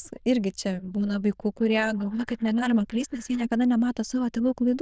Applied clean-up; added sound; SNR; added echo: neural diffusion model UNIVERSE++.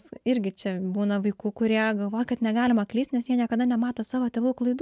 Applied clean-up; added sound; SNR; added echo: none; none; none; none.